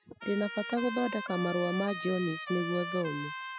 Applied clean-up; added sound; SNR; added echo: classical method spectral subtraction.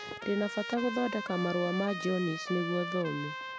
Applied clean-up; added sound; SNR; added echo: none; Trumpet; 7 dB; none.